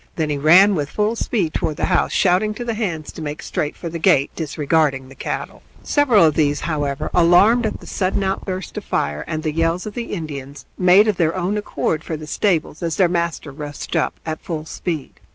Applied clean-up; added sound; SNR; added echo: none; none; none; none.